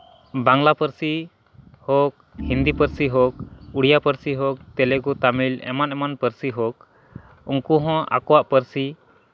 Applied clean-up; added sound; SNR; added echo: none; Organ; 12 dB; none.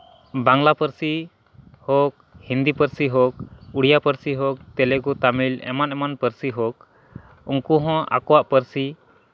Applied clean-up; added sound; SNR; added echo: none; none; none; none.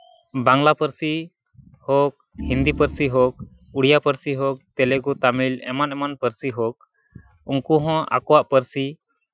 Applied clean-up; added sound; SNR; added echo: classical method Wiener filter.